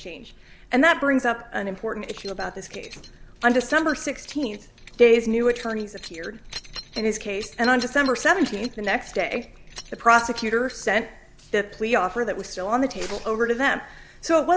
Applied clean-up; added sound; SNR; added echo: none; Keys jangling; 20 dB; none.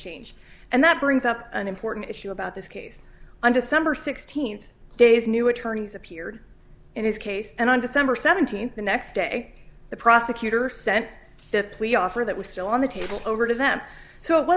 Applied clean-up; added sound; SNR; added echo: none; none; none; none.